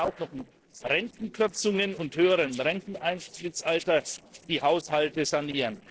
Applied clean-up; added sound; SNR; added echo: neural separator model SepFormer DNS4.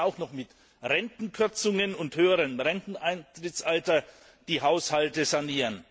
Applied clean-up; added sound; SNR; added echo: none; none; none; none.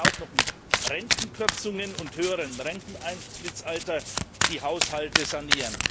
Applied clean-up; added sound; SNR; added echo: none; Domestic sounds, home sounds; -3 dB; none.